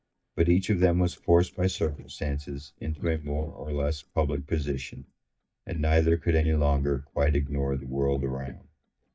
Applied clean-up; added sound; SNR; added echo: neural mask model DeepFilterNet 3.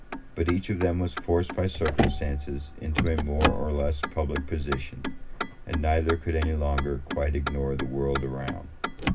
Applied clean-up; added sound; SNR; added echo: none; Motor vehicle (road); 4 dB; reverberation time 0.4 s.